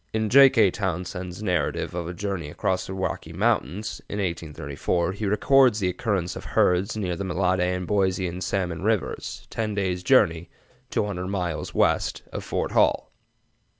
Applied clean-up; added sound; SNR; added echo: none; none; none; none.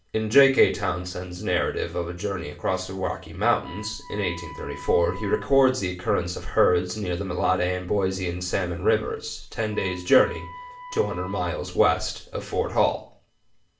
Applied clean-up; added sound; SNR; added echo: none; Wind instrument, woodwind instrument; 18 dB; reverberation time 0.4 s.